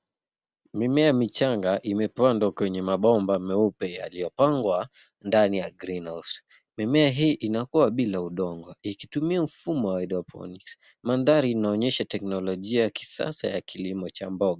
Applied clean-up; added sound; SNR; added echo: none; none; none; none.